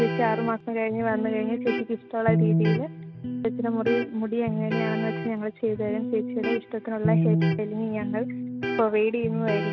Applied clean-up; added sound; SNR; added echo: none; Electric guitar; 1 dB; none.